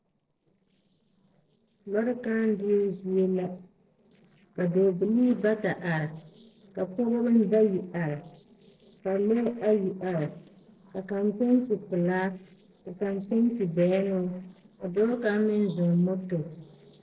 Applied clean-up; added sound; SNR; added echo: neural separator model SepFormer DNS4.